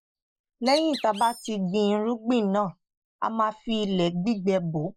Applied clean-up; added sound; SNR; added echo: neural mask model Resemble Enhance denoiser.